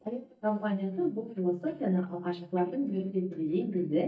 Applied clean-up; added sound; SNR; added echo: neural mask model DeepFilterNet 3.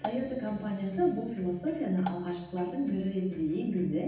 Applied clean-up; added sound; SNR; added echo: none; Marimba, xylophone; 15 dB; reverberation time 0.9 s.